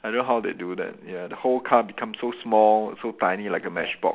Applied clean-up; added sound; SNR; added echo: none; none; none; none.